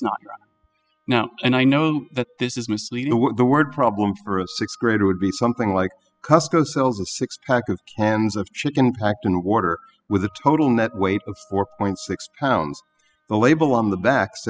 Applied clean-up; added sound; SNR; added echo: classical method spectral subtraction.